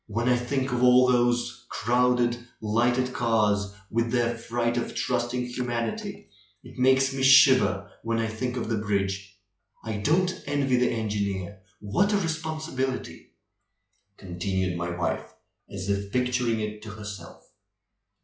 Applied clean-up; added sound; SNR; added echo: classical method log-MMSE.